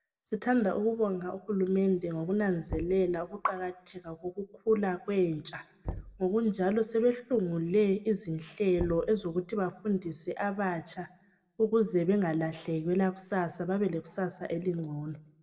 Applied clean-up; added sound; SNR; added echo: none; Knock; 15 dB; reverberation time 0.6 s.